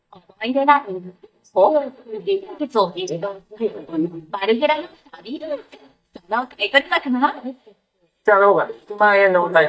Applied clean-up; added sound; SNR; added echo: neural mask model DeepFilterNet 3.